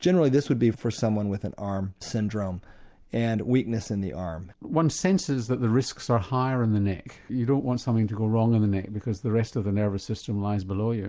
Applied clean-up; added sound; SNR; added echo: none; none; none; none.